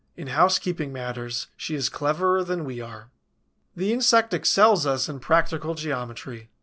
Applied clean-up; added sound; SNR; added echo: none; none; none; none.